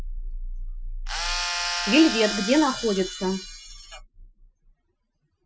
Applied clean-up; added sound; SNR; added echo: classical method Wiener filter.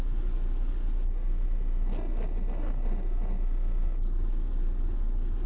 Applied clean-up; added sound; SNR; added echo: neural separator model SepFormer DNS4.